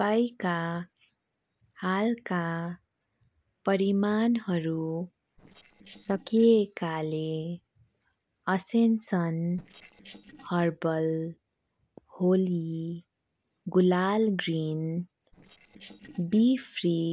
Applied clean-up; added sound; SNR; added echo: neural separator model SepFormer DNS4.